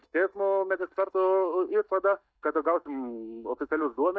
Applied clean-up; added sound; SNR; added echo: neural mask model DeepFilterNet 3.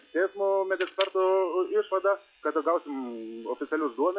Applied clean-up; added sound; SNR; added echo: classical method log-MMSE.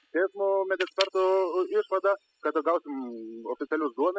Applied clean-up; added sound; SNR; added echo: classical method spectral subtraction.